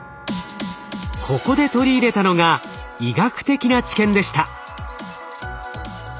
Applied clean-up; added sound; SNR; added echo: none; Wind instrument, woodwind instrument; 20 dB; none.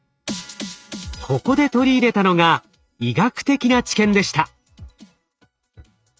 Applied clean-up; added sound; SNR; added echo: neural mask model RNNoise.